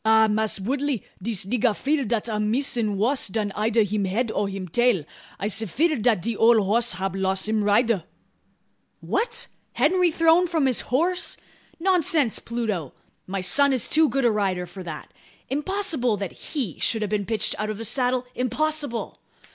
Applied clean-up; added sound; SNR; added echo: none; none; none; none.